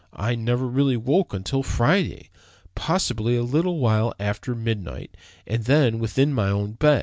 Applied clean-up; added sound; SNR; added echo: none; none; none; none.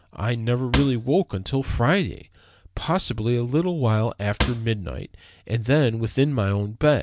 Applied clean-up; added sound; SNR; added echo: none; Cupboard open or close / Drawer open or close; 6 dB; none.